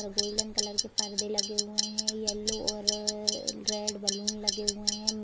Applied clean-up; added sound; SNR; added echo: none; Clock; -5 dB; none.